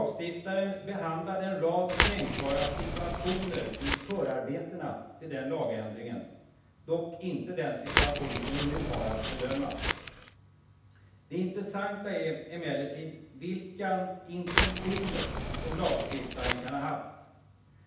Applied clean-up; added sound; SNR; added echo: none; Crackle; -1 dB; reverberation time 0.9 s.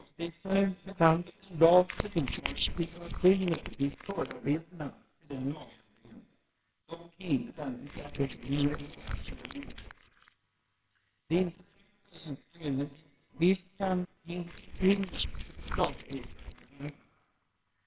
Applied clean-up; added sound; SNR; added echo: neural separator model SepFormer WHAMR!.